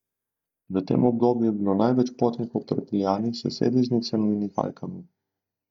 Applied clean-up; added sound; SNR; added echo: neural mask model DeepFilterNet 3.